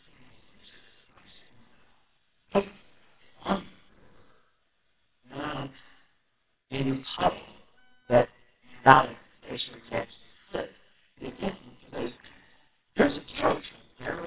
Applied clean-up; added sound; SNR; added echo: neural separator model SepFormer WHAMR!.